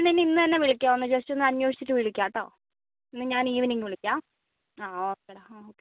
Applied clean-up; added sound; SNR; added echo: none; none; none; none.